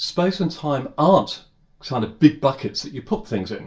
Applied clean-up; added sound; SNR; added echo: none; none; none; reverberation time 0.2 s.